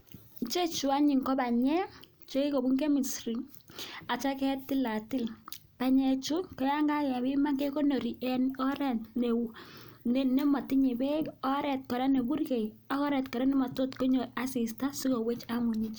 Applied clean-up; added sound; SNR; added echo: none; none; none; none.